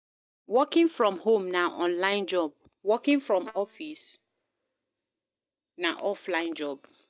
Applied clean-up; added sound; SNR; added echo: neural mask model DeepFilterNet 3.